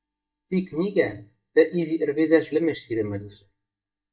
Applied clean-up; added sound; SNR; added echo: neural mask model DeepFilterNet 3.